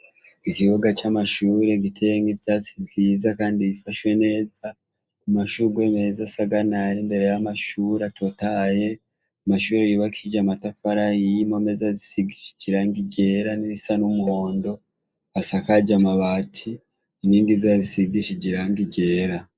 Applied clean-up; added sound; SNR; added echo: neural mask model Resemble Enhance denoiser.